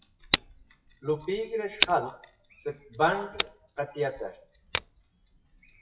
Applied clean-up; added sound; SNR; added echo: classical method WPE with log-MMSE.